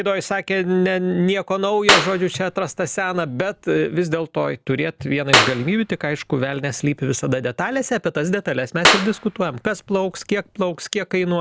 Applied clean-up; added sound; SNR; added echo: none; Clapping; 1 dB; none.